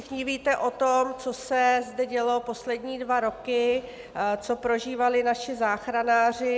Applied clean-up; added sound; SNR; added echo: none; none; none; none.